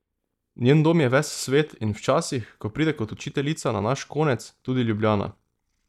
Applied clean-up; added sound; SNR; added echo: neural mask model DeepFilterNet 3.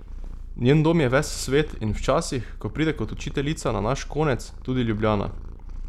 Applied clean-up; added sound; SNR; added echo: none; Purr; 10 dB; none.